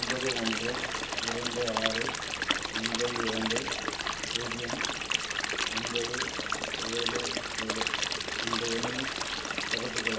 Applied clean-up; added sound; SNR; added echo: none; Stream; -5 dB; reverberation time 0.8 s.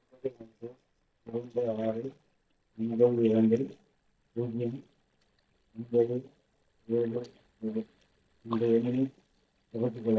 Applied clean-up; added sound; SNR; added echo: neural mask model DeepFilterNet 3.